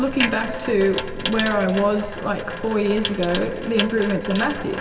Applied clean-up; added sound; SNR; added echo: none; Sink (filling or washing) / Water tap, faucet; 7 dB; reverberation time 2.6 s.